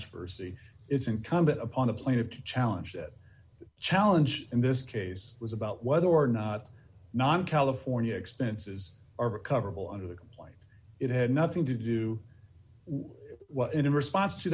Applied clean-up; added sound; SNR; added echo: none; none; none; none.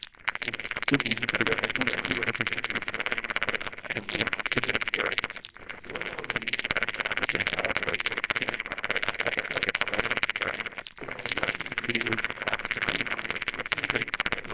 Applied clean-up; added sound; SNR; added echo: neural separator model SepFormer WHAMR!.